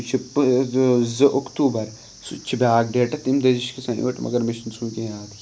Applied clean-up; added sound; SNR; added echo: none; none; none; none.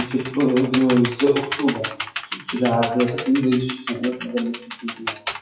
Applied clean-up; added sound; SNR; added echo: classical method WPE with log-MMSE.